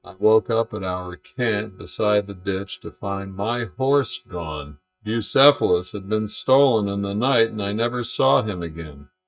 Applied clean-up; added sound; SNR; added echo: neural mask model DeepFilterNet 3.